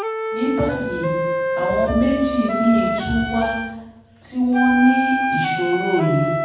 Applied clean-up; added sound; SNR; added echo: none; Wind instrument, woodwind instrument; 3 dB; reverberation time 1.2 s.